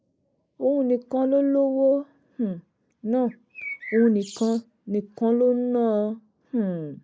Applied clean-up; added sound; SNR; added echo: neural mask model Resemble Enhance denoiser.